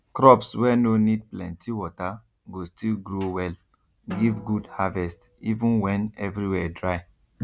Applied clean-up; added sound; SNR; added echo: none; Drum; 17 dB; none.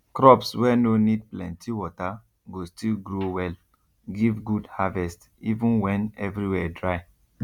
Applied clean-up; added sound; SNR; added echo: none; none; none; none.